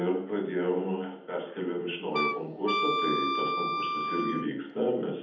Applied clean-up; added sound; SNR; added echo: none; Wind instrument, woodwind instrument; 0 dB; reverberation time 1.0 s.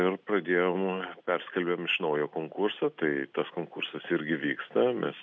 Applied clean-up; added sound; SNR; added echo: none; none; none; none.